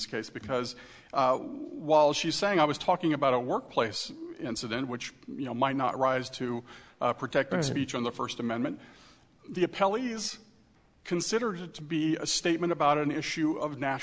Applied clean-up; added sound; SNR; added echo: none; none; none; none.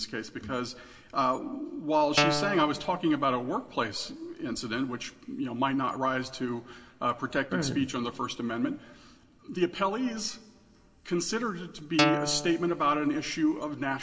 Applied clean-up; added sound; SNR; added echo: none; Guitar; 0 dB; reverberation time 1.4 s.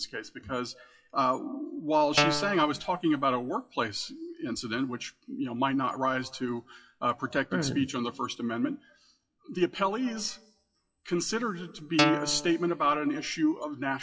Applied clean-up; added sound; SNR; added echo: classical method WPE with log-MMSE.